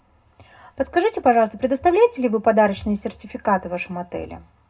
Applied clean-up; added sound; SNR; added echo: none; none; none; reverberation time 0.2 s.